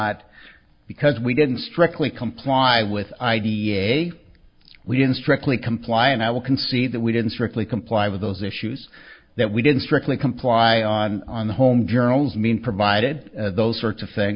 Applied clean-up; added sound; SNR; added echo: none; none; none; none.